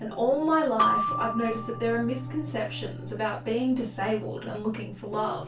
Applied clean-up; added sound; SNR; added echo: none; Glockenspiel; -2 dB; reverberation time 0.2 s.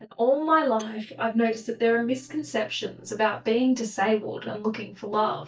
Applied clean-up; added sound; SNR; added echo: neural mask model DeepFilterNet 3.